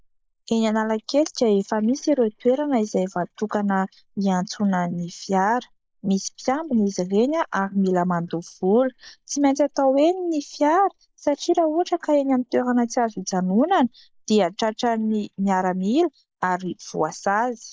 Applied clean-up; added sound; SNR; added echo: neural mask model Resemble Enhance denoiser.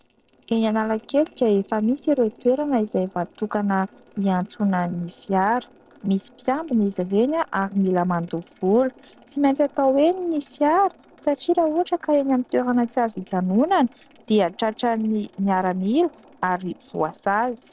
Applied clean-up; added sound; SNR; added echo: neural separator model SepFormer DNS4.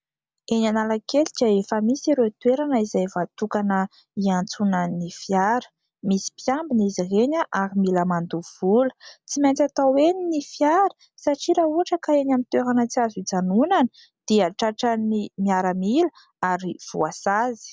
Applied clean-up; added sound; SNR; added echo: none; none; none; none.